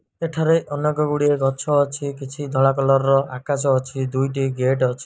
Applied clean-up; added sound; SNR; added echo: neural mask model DeepFilterNet 3.